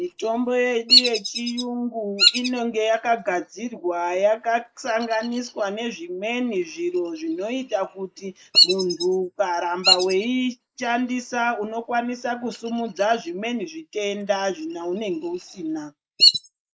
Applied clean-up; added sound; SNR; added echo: neural mask model Resemble Enhance denoiser.